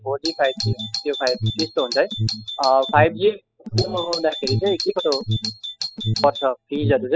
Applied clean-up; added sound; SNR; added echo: classical method spectral subtraction.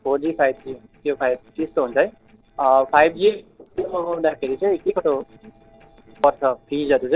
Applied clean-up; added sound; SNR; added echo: neural separator model SepFormer DNS4.